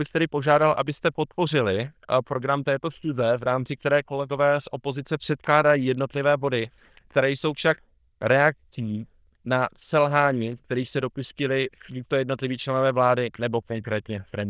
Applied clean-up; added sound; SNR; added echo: neural diffusion model UNIVERSE++.